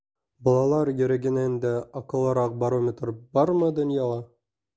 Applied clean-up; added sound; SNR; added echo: none; none; none; none.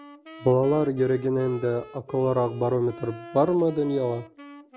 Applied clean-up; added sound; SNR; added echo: none; Wind instrument, woodwind instrument; 18 dB; none.